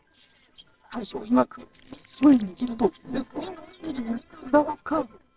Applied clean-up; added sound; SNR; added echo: neural separator model SepFormer WHAMR!.